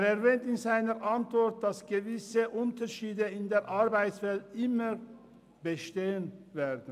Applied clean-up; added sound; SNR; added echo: none; none; none; none.